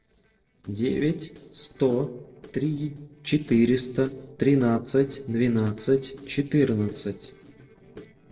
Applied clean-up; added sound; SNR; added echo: neural separator model SepFormer DNS4.